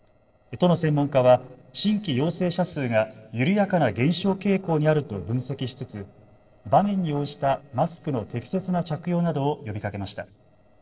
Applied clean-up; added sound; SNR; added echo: neural separator model SepFormer DNS4.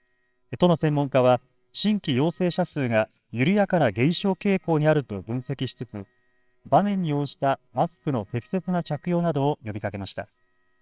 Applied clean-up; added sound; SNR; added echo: neural separator model SepFormer WHAMR!.